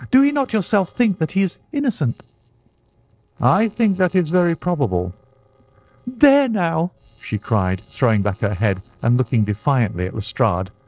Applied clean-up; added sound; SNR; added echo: neural separator model SepFormer DNS4.